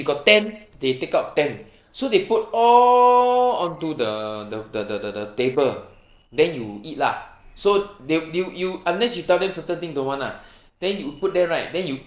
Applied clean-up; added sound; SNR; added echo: neural separator model SepFormer DNS4.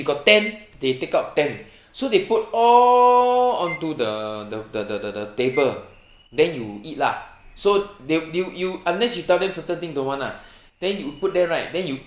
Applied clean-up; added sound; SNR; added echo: none; Bowed string instrument; 17 dB; none.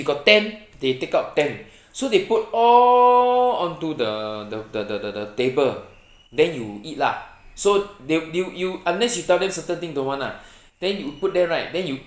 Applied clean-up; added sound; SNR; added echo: none; none; none; none.